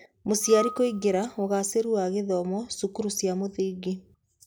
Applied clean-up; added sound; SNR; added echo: none; Screech / Glass; 11 dB; none.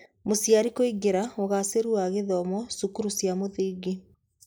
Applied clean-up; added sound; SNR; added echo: neural mask model Resemble Enhance denoiser.